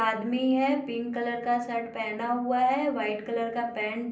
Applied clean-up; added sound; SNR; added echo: none; none; none; reverberation time 0.6 s.